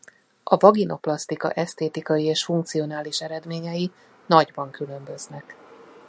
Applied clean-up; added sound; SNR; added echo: none; none; none; none.